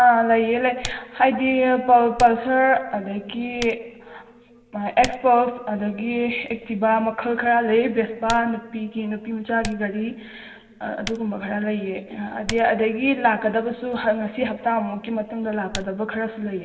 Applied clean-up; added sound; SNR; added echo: none; Typing; 19 dB; reverberation time 2.6 s.